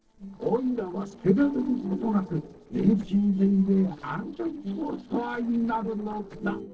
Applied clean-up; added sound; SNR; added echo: neural separator model SepFormer DNS4.